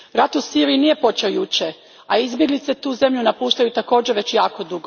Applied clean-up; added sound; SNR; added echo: none; none; none; none.